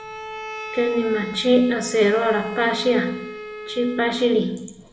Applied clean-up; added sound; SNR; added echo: none; Bowed string instrument; 13 dB; reverberation time 1.4 s.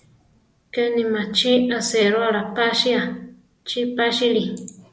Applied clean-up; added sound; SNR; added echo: none; none; none; none.